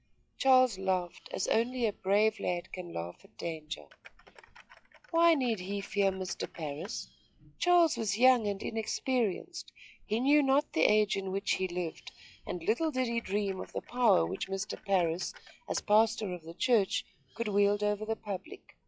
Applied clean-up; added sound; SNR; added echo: classical method log-MMSE.